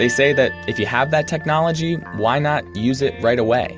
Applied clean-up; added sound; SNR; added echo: none; Bell; 14 dB; none.